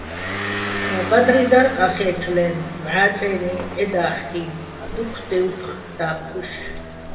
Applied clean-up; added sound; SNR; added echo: none; Motor vehicle (road) / Engine; 8 dB; reverberation time 2.1 s.